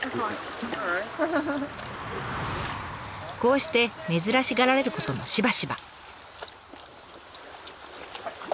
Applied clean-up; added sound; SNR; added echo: none; Car passing by; 12 dB; none.